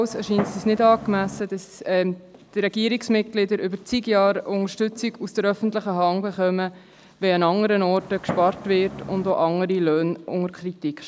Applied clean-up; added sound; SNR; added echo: none; Fireworks; 10 dB; none.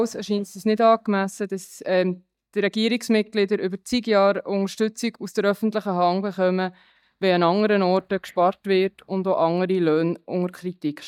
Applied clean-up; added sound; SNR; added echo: neural mask model DeepFilterNet 3.